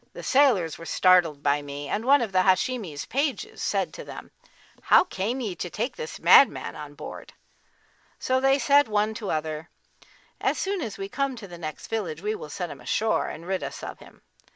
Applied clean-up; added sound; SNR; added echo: none; none; none; none.